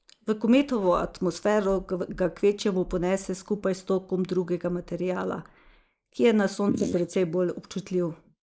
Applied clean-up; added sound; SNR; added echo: neural mask model Resemble Enhance denoiser.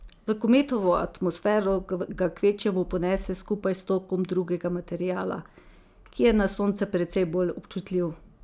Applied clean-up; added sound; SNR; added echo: none; none; none; none.